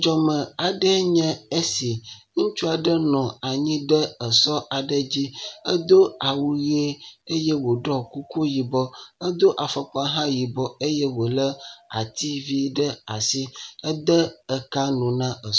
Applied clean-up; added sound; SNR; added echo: none; none; none; none.